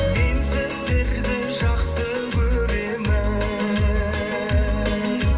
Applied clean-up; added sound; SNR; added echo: none; none; none; reverberation time 0.4 s.